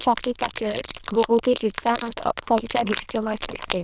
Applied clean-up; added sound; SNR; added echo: neural diffusion model UNIVERSE++.